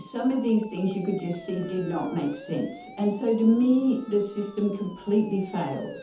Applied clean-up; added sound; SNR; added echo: none; Siren; 19 dB; reverberation time 0.6 s.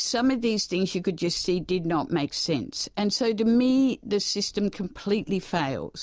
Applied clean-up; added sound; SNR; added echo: none; none; none; none.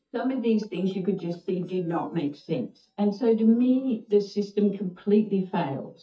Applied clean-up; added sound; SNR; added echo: neural mask model DeepFilterNet 3.